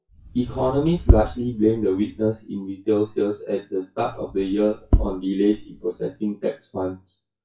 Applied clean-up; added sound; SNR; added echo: classical method WPE with log-MMSE.